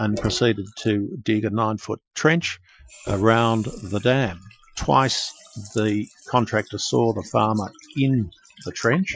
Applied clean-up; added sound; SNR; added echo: classical method Wiener filter.